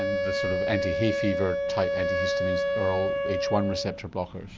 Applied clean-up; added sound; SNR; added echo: none; Wind instrument, woodwind instrument; -3 dB; none.